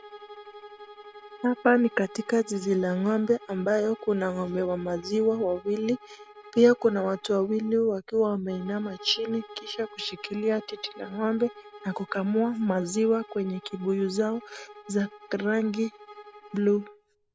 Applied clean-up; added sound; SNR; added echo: none; Bowed string instrument; 19 dB; none.